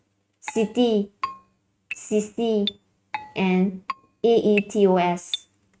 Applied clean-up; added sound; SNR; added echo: neural mask model RNNoise.